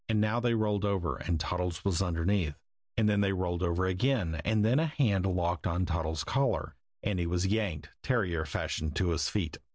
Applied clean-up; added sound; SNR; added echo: none; none; none; none.